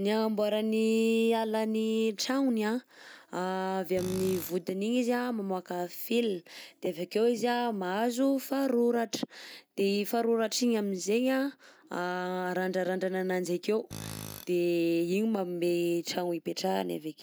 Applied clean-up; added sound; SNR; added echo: none; Tools; 15 dB; none.